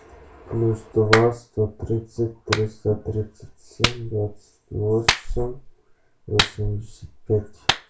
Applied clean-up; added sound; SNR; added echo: none; Clapping; 4 dB; reverberation time 0.3 s.